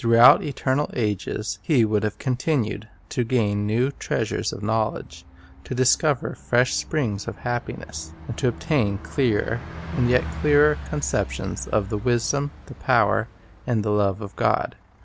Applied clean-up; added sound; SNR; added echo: none; Bus; 16 dB; none.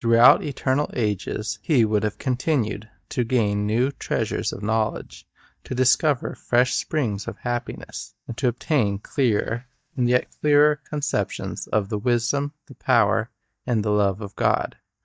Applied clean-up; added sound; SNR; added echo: neural mask model DeepFilterNet 3.